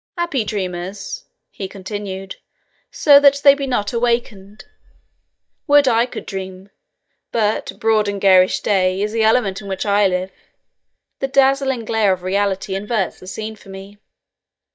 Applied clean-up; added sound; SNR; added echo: neural mask model DeepFilterNet 3.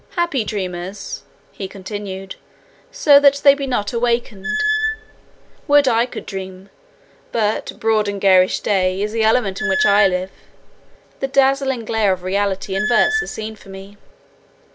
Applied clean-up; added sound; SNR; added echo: none; Squeak / Screech; 5 dB; none.